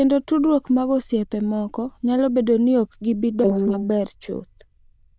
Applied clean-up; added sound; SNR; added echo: neural diffusion model UNIVERSE++.